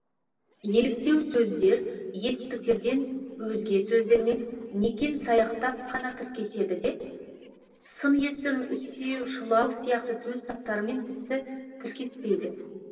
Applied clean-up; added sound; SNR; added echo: neural separator model SepFormer DNS4.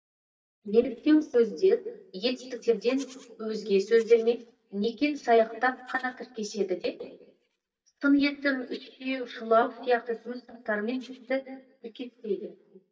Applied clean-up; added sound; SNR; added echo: neural mask model DeepFilterNet 3.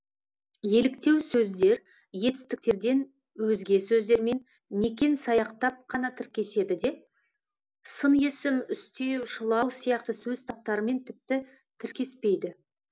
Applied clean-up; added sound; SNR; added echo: none; none; none; none.